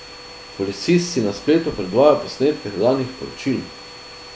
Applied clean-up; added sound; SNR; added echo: none; Domestic sounds, home sounds; 18 dB; none.